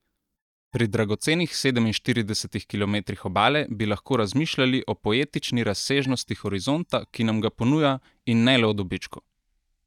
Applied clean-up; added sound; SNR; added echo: neural mask model DeepFilterNet 3.